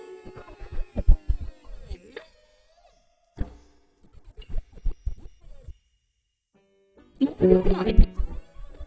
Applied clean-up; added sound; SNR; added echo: neural mask model DeepFilterNet 3.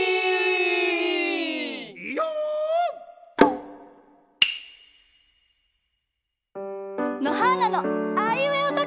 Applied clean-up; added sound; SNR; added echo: none; none; none; none.